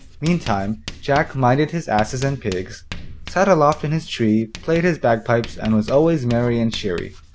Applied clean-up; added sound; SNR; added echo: none; Writing; 15 dB; none.